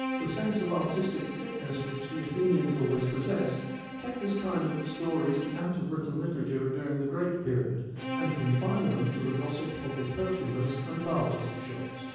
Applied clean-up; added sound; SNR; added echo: none; Bowed string instrument; 10 dB; reverberation time 1.3 s.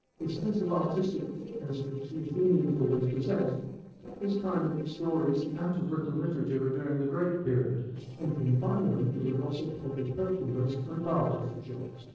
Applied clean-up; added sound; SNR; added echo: neural separator model SepFormer DNS4.